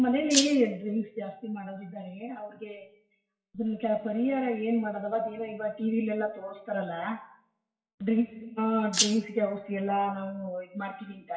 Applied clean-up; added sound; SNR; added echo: classical method WPE with log-MMSE.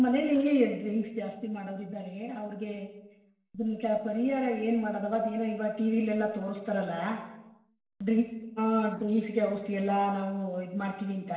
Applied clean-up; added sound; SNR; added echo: neural separator model SepFormer DNS4.